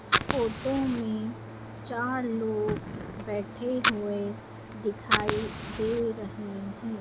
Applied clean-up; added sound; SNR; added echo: none; Fire; 3 dB; none.